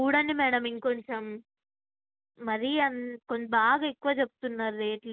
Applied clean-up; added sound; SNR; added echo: none; none; none; none.